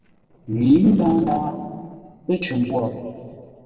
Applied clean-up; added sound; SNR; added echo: neural separator model SepFormer DNS4.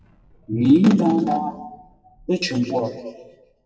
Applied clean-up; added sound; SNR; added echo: classical method WPE with log-MMSE.